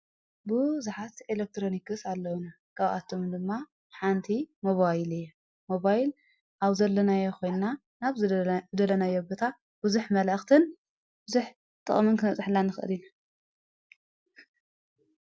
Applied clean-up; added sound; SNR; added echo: none; none; none; none.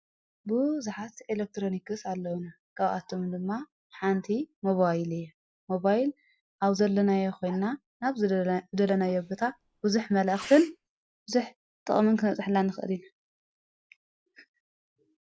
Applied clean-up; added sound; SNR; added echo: none; Sneeze; 18 dB; none.